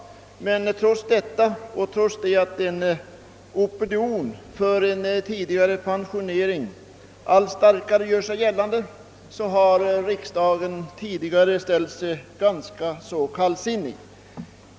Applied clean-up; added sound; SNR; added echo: none; none; none; none.